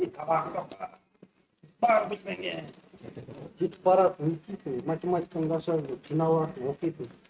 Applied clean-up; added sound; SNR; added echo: neural mask model RNNoise.